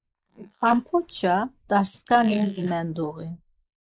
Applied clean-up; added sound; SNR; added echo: neural mask model Resemble Enhance denoiser.